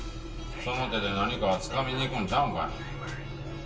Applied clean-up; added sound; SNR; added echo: none; Engine; 11 dB; reverberation time 0.2 s.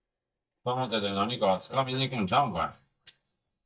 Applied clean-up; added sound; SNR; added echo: neural mask model DeepFilterNet 3.